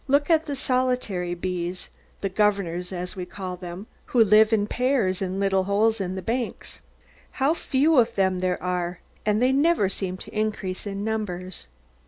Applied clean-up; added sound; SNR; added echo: none; none; none; none.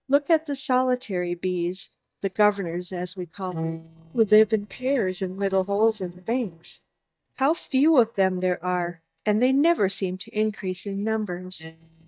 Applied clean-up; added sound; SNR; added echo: neural mask model DeepFilterNet 3.